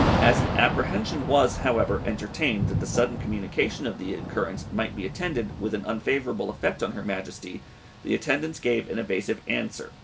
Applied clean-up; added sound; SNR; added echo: none; Thunder / Rain; 4 dB; none.